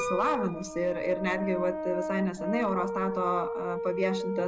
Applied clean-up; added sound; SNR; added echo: none; Piano + Brass instrument; 4 dB; none.